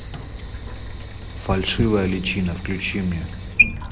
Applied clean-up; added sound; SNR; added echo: none; Sink (filling or washing) / Water; 3 dB; none.